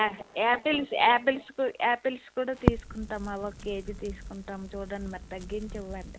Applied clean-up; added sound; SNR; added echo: none; Crackle; 7 dB; none.